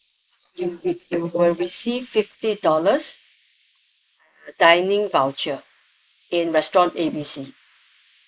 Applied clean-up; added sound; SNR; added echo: neural mask model Resemble Enhance denoiser.